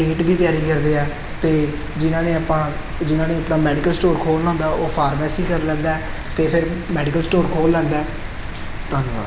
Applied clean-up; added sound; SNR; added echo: none; Rain; 6 dB; none.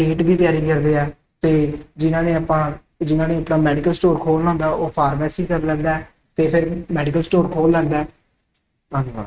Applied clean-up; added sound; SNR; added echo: neural mask model RNNoise.